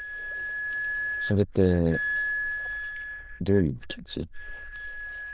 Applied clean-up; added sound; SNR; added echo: neural diffusion model UNIVERSE++.